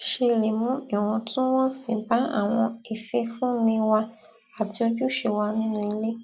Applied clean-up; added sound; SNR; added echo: none; none; none; none.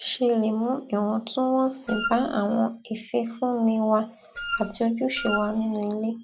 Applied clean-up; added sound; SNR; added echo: none; Wind instrument, woodwind instrument; 8 dB; none.